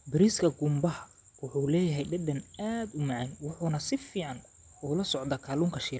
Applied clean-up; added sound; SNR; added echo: none; none; none; none.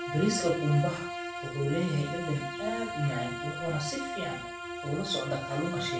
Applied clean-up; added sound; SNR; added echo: none; Bowed string instrument; 5 dB; reverberation time 0.3 s.